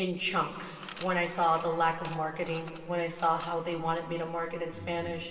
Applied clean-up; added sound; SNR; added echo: none; Coin (dropping) / Mechanisms; 19 dB; reverberation time 2.4 s.